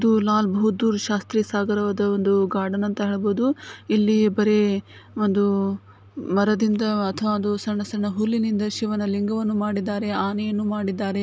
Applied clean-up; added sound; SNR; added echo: none; none; none; none.